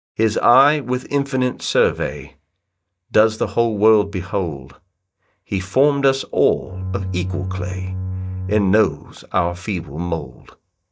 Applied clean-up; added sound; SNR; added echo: neural mask model DeepFilterNet 3.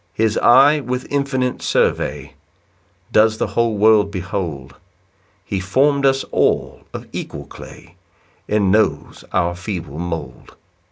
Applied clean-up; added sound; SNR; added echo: none; none; none; none.